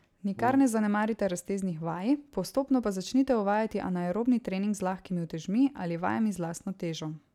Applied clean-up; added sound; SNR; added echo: none; Brass instrument; 13 dB; none.